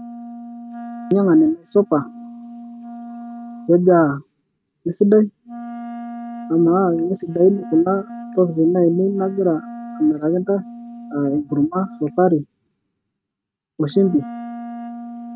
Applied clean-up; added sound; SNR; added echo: neural mask model RNNoise.